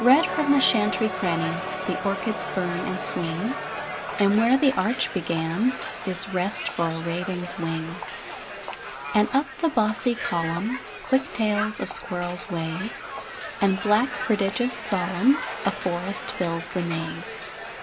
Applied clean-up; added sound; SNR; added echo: none; Crowd; 10 dB; none.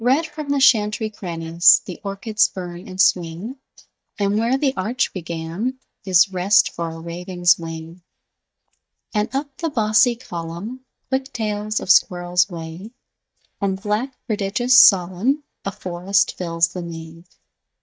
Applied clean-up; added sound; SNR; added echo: neural mask model DeepFilterNet 3.